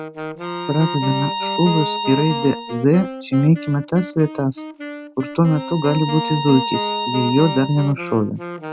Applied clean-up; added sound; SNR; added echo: none; Bowed string instrument + Wind instrument, woodwind instrument; 7 dB; none.